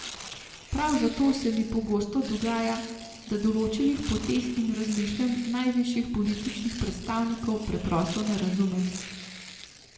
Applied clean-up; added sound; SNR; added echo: none; Tearing; 15 dB; reverberation time 1.2 s.